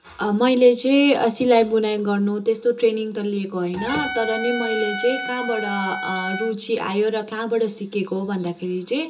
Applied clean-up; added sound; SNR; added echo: none; Trumpet; 8 dB; reverberation time 0.2 s.